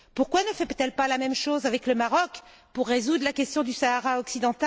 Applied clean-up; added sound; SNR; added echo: none; none; none; none.